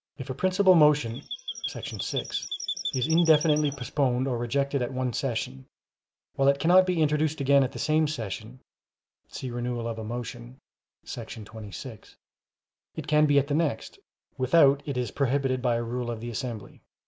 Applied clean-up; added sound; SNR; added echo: neural mask model Resemble Enhance denoiser.